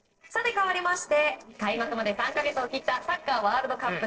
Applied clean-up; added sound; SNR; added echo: neural separator model SepFormer DNS4.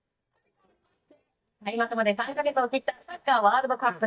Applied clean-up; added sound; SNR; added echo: neural mask model DeepFilterNet 3.